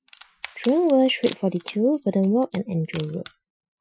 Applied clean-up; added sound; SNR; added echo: classical method Wiener filter.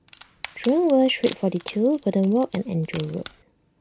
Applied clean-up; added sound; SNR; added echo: none; Wood; 19 dB; none.